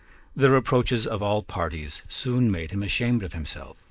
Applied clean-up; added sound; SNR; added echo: neural mask model Resemble Enhance denoiser.